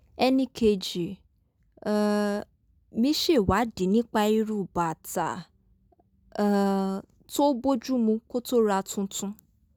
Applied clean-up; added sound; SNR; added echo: none; none; none; none.